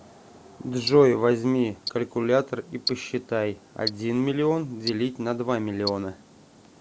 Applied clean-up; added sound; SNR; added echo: none; Tick-tock; 14 dB; none.